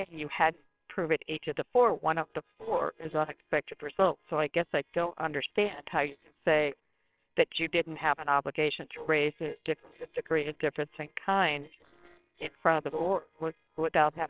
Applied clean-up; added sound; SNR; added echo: neural separator model SepFormer WHAMR!.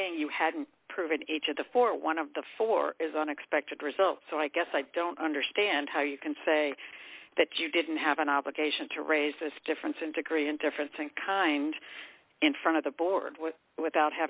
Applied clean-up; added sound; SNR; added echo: none; none; none; none.